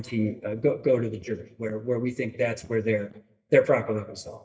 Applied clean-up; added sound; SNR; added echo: neural mask model DeepFilterNet 3.